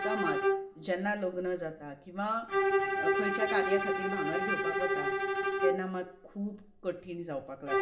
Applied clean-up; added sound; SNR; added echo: none; Bowed string instrument; -4 dB; reverberation time 1.6 s.